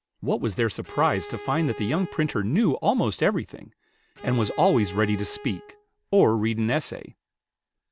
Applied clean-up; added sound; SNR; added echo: none; Bowed string instrument; 16 dB; none.